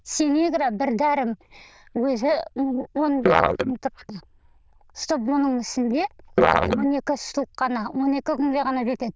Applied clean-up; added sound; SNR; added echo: neural diffusion model UNIVERSE++.